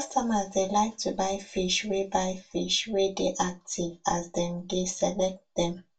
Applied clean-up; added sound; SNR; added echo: none; none; none; reverberation time 0.2 s.